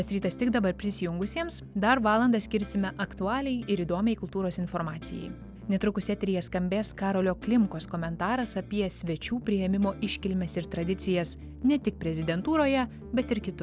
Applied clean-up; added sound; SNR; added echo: none; none; none; none.